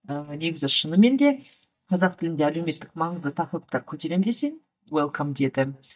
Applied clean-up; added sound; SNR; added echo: neural mask model DeepFilterNet 3.